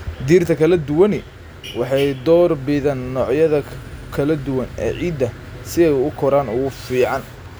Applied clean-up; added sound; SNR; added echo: none; none; none; none.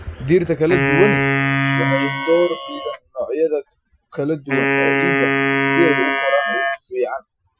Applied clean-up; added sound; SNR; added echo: classical method Wiener filter.